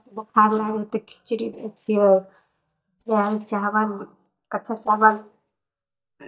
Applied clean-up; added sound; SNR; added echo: neural mask model DeepFilterNet 3.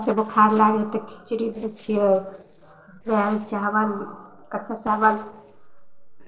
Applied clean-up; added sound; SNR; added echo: neural separator model SepFormer DNS4.